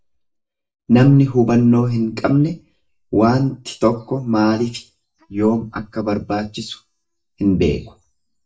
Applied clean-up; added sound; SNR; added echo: neural mask model DeepFilterNet 3.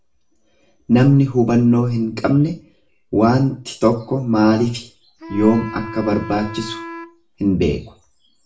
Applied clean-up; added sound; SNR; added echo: none; Wind instrument, woodwind instrument; 15 dB; reverberation time 0.4 s.